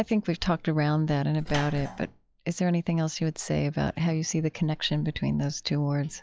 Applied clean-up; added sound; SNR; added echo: classical method log-MMSE.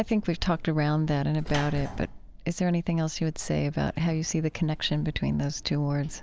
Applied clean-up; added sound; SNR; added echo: none; Sliding door / Slam; 19 dB; none.